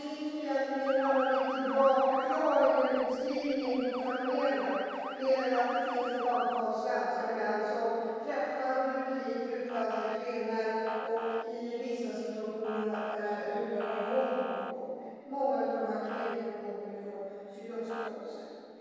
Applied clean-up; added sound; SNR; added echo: neural separator model SepFormer DNS4.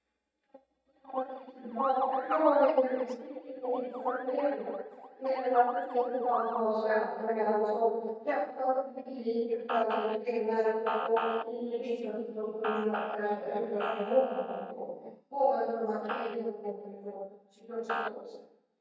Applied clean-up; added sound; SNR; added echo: neural mask model DeepFilterNet 3.